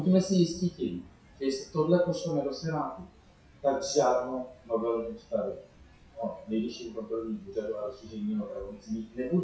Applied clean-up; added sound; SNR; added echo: classical method WPE with log-MMSE.